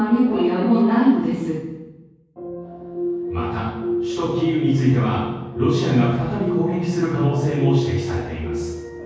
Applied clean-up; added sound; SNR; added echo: none; none; none; reverberation time 1.3 s.